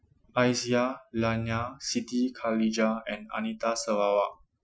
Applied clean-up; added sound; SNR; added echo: classical method Wiener filter.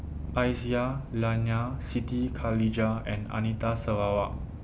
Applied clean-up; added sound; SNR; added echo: none; Purr; 10 dB; none.